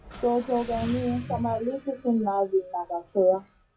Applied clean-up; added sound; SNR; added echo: classical method WPE with log-MMSE.